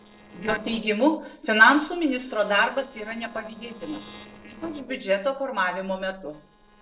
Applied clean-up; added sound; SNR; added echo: neural separator model SepFormer DNS4.